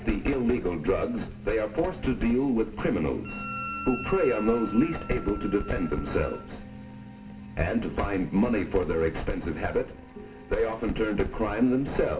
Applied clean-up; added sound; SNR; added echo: none; Wind instrument, woodwind instrument; 12 dB; reverberation time 1.6 s.